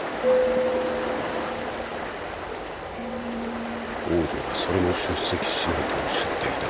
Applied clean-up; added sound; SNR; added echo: none; Ocean; -5 dB; none.